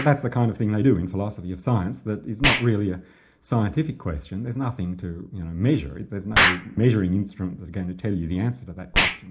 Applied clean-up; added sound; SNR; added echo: none; Explosion; 5 dB; reverberation time 0.4 s.